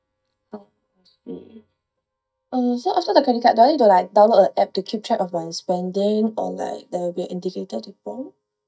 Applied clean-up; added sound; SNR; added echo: neural mask model DeepFilterNet 3.